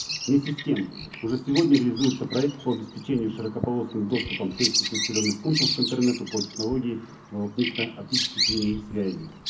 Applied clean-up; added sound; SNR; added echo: none; Bird vocalization, bird call, bird song; 5 dB; reverberation time 0.3 s.